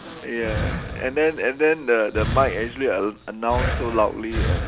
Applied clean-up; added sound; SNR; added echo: none; Breathing; 5 dB; none.